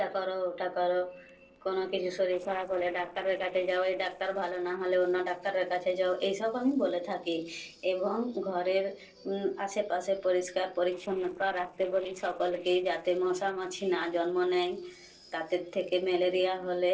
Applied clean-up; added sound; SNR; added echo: neural separator model SepFormer DNS4.